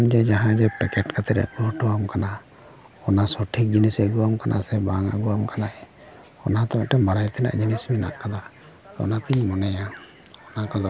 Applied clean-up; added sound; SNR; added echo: none; none; none; none.